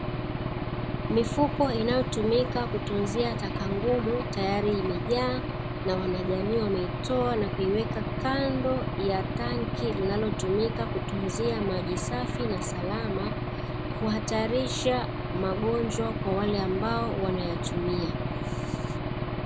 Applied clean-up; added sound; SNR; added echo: none; Engine / Aircraft; 1 dB; none.